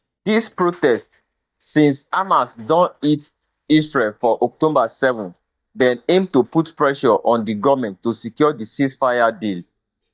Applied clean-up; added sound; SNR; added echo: neural mask model DeepFilterNet 3.